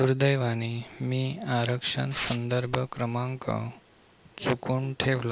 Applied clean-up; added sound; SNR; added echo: neural mask model Resemble Enhance denoiser.